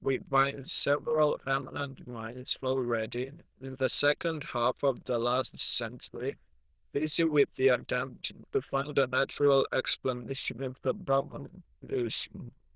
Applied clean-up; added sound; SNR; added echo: neural diffusion model UNIVERSE++.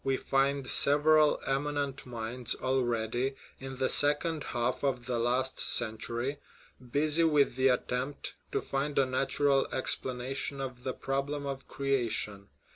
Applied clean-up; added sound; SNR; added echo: none; none; none; none.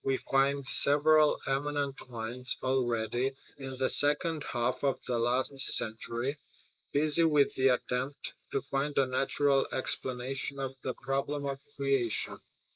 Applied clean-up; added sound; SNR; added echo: neural mask model Resemble Enhance denoiser.